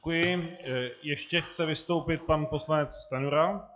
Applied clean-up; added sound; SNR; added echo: classical method log-MMSE.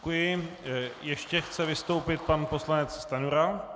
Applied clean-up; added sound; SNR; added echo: none; none; none; none.